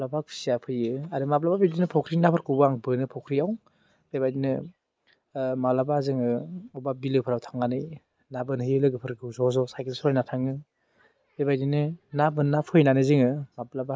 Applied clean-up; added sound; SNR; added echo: neural mask model Resemble Enhance denoiser.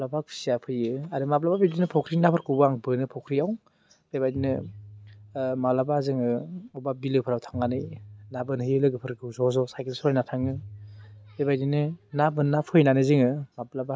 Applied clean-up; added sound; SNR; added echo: none; Bowed string instrument; 19 dB; none.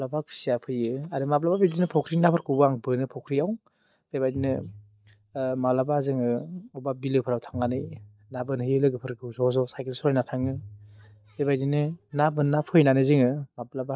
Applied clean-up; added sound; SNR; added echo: neural mask model DeepFilterNet 3.